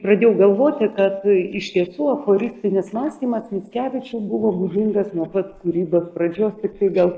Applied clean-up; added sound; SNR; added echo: neural mask model Resemble Enhance denoiser.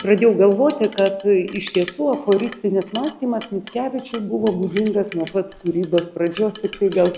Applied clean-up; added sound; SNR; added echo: none; Chink, clink; 16 dB; none.